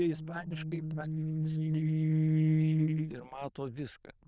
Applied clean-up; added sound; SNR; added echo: neural diffusion model UNIVERSE++.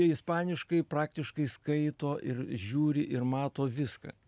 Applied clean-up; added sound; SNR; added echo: none; none; none; none.